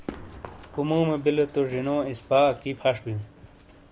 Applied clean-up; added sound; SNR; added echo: none; Run; 19 dB; none.